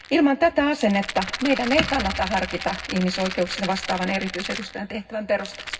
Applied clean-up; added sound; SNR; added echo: none; Rattle; 10 dB; reverberation time 0.4 s.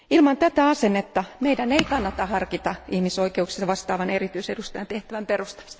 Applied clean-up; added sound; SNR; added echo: none; none; none; none.